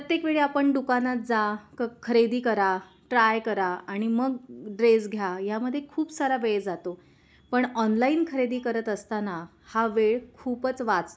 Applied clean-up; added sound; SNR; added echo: none; none; none; none.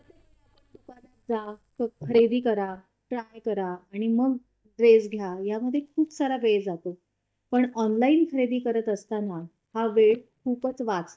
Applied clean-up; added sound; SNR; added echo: neural mask model DeepFilterNet 3.